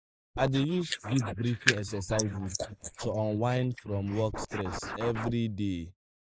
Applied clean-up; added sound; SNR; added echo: neural mask model Resemble Enhance denoiser.